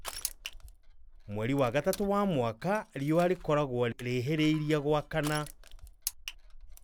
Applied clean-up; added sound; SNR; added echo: none; Crushing; 16 dB; none.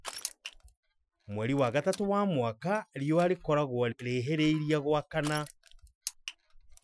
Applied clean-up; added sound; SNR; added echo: classical method Wiener filter.